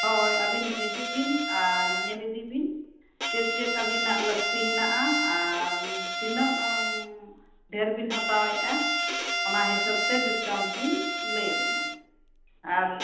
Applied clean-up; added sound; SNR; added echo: none; Bowed string instrument; -1 dB; reverberation time 0.9 s.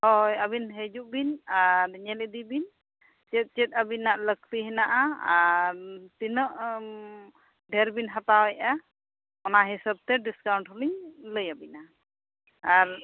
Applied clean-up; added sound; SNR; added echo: none; none; none; none.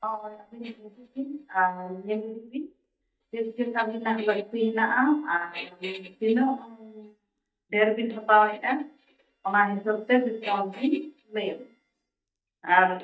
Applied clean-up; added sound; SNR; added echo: neural mask model DeepFilterNet 3.